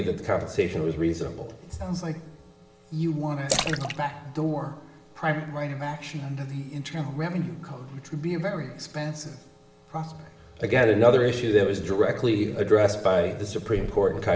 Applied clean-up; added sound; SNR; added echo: none; Splash, splatter; 7 dB; reverberation time 1.1 s.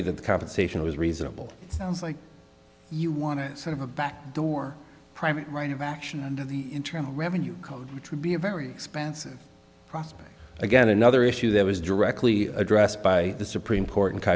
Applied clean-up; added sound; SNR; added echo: none; none; none; none.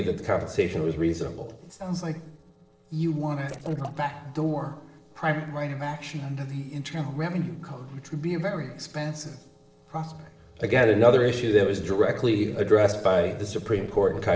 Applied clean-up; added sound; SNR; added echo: neural separator model SepFormer DNS4.